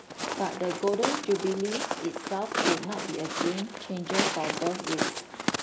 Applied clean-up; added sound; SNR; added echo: none; Walk, footsteps; 0 dB; none.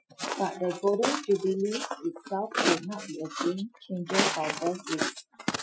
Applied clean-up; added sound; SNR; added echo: classical method Wiener filter.